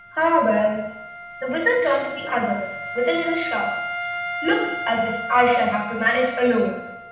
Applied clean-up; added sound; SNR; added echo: none; Wind instrument, woodwind instrument; 9 dB; reverberation time 0.9 s.